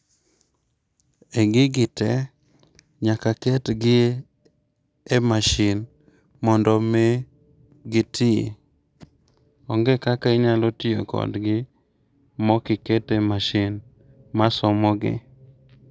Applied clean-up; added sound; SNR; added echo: none; none; none; none.